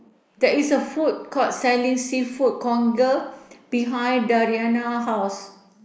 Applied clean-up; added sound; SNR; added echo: neural mask model Resemble Enhance denoiser.